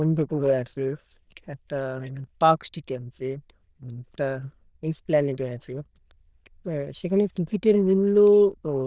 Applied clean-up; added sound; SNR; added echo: neural diffusion model UNIVERSE++.